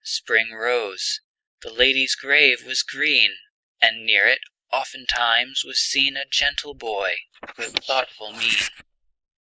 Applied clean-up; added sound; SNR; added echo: neural mask model Resemble Enhance denoiser.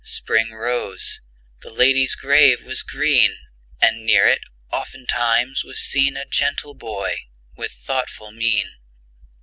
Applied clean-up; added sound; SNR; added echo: none; none; none; none.